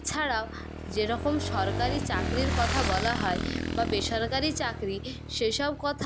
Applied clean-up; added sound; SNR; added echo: none; Motorcycle / Engine; 2 dB; none.